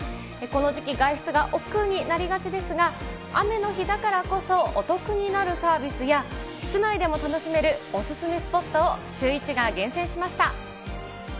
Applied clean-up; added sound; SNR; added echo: none; none; none; none.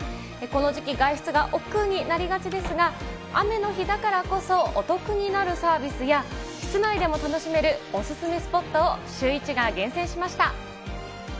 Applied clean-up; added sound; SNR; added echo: none; Slam / Wood; 20 dB; none.